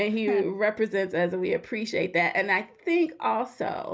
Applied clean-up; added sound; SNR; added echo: none; none; none; none.